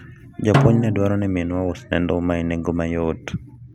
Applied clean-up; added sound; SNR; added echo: none; Snare drum; 4 dB; none.